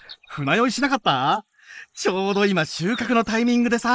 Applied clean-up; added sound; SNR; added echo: neural mask model Resemble Enhance denoiser.